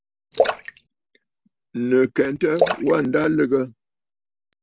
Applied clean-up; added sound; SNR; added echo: none; Splash, splatter; 5 dB; none.